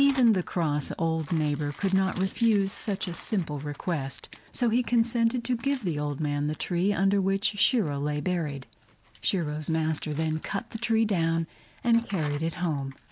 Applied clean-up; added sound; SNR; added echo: neural mask model Resemble Enhance denoiser.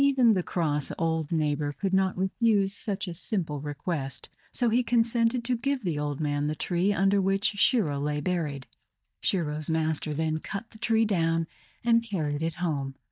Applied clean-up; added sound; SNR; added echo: neural mask model DeepFilterNet 3.